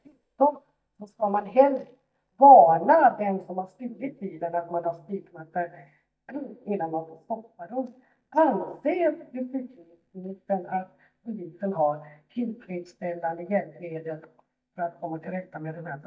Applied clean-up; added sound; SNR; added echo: neural mask model DeepFilterNet 3.